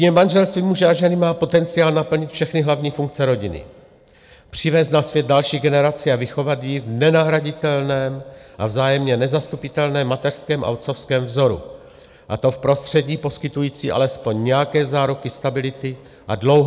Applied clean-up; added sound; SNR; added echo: none; none; none; none.